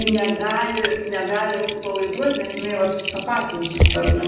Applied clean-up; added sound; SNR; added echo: none; Typing; 2 dB; reverberation time 1.2 s.